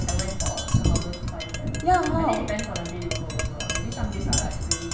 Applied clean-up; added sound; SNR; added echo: none; Tap; 7 dB; reverberation time 0.8 s.